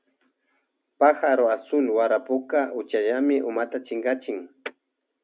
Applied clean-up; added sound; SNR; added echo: none; none; none; none.